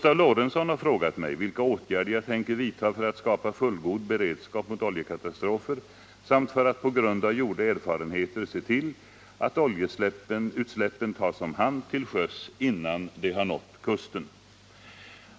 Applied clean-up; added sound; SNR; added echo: none; none; none; none.